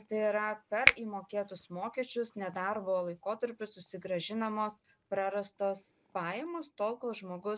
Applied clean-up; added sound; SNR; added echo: none; Finger snapping; -1 dB; none.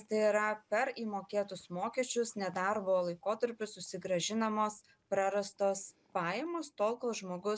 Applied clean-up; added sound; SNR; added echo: none; none; none; none.